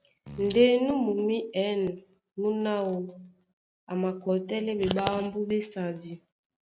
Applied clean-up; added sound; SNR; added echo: none; Fart; 16 dB; none.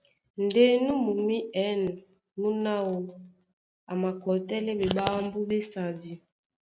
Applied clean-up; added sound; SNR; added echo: none; none; none; none.